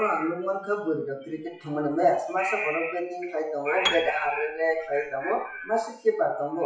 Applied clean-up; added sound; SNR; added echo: classical method WPE with log-MMSE.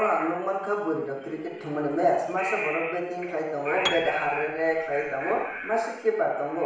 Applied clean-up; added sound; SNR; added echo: none; Piano; 11 dB; reverberation time 0.6 s.